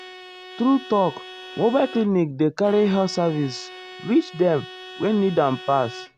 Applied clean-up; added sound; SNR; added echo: none; Bowed string instrument; 17 dB; none.